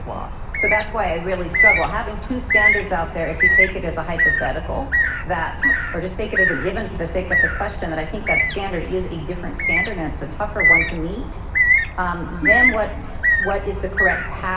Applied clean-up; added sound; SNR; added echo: none; Bird; -5 dB; reverberation time 2.2 s.